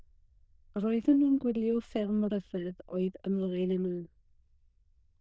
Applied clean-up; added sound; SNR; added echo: neural diffusion model UNIVERSE++.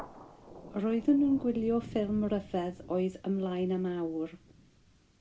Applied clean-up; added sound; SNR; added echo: none; Thunder; 18 dB; none.